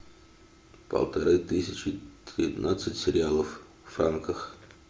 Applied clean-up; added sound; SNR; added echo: none; none; none; none.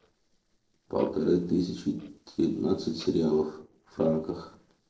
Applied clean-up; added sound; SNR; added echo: neural separator model SepFormer DNS4.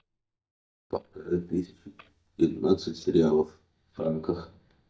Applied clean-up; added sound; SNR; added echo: neural mask model DeepFilterNet 3.